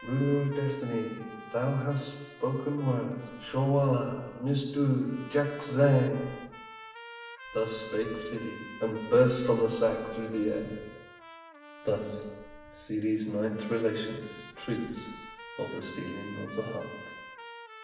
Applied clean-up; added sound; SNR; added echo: none; Trumpet; 17 dB; reverberation time 1.1 s.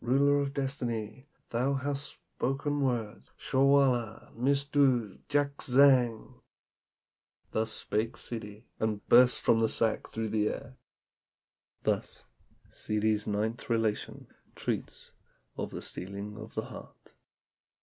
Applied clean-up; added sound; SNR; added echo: none; none; none; none.